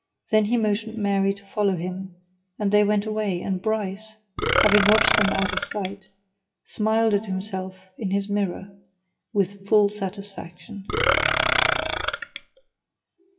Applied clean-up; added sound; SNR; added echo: classical method WPE with log-MMSE.